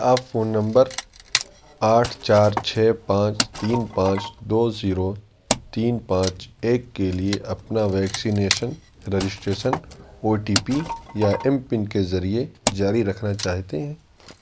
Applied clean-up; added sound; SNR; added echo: none; Wood; 10 dB; none.